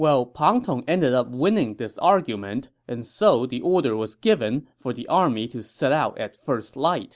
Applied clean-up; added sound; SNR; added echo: none; none; none; none.